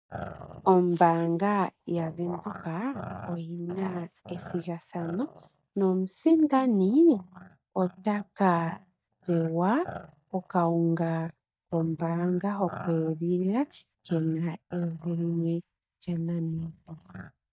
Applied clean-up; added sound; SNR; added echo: neural mask model DeepFilterNet 3.